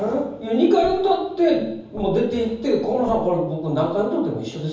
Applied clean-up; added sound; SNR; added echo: none; Thump, thud; 20 dB; reverberation time 0.9 s.